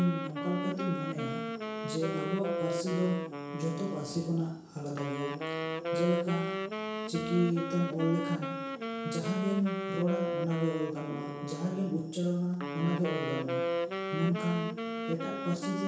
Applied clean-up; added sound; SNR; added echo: none; Wind instrument, woodwind instrument; 3 dB; reverberation time 0.7 s.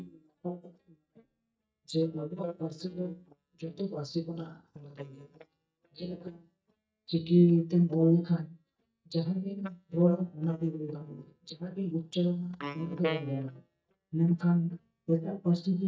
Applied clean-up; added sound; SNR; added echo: neural mask model DeepFilterNet 3.